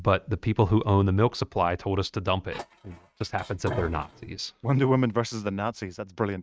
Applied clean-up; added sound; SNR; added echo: neural mask model RNNoise.